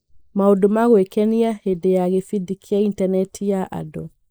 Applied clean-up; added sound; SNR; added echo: neural mask model Resemble Enhance denoiser.